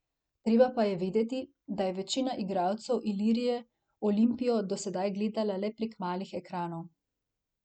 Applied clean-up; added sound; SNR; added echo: none; none; none; none.